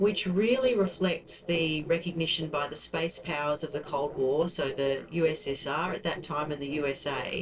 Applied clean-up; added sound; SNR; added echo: neural separator model SepFormer DNS4.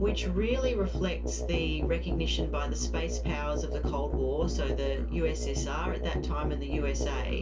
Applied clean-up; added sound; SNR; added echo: none; Musical instrument; -2 dB; reverberation time 0.2 s.